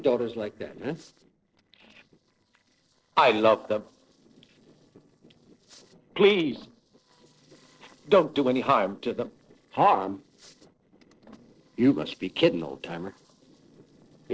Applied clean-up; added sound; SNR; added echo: neural separator model SepFormer DNS4.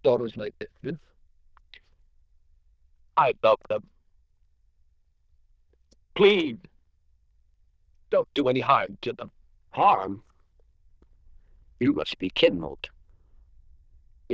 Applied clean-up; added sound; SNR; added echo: neural diffusion model UNIVERSE++.